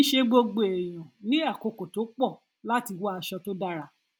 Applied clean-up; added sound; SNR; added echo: none; none; none; none.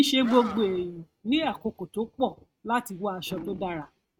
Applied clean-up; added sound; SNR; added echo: neural mask model RNNoise.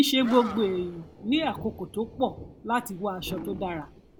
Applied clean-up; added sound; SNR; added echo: none; Animal + Thunder; 14 dB; none.